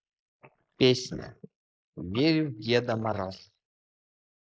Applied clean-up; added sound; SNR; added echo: neural mask model Resemble Enhance denoiser.